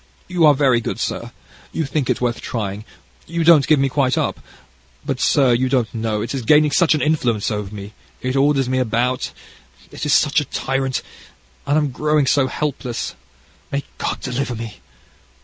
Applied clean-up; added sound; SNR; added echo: none; none; none; none.